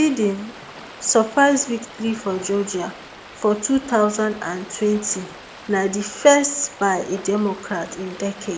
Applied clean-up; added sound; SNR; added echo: none; Stream; 17 dB; none.